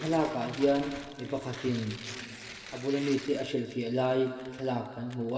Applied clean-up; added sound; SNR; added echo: none; Tearing; 15 dB; reverberation time 2.4 s.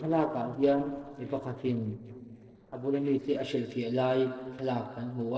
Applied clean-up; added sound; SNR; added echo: neural separator model SepFormer DNS4.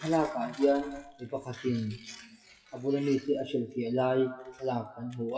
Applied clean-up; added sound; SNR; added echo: classical method WPE with log-MMSE.